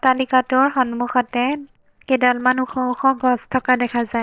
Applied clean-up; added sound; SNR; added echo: neural separator model SepFormer DNS4.